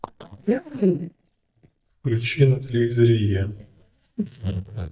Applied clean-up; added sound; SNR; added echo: neural mask model DeepFilterNet 3.